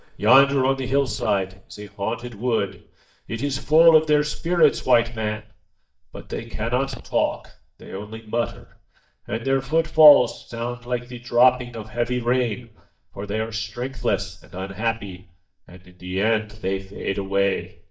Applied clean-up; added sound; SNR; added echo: neural mask model DeepFilterNet 3.